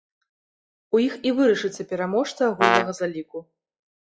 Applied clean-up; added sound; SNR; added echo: classical method log-MMSE.